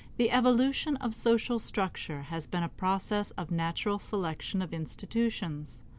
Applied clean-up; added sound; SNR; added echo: none; none; none; none.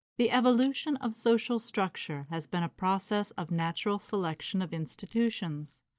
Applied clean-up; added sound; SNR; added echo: neural mask model DeepFilterNet 3.